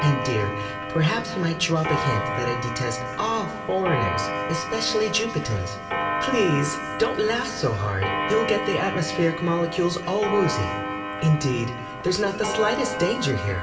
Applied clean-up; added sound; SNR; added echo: none; Clock; 4 dB; reverberation time 2.8 s.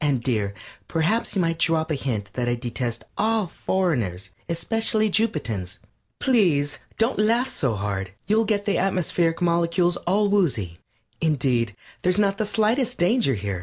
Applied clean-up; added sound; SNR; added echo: none; none; none; none.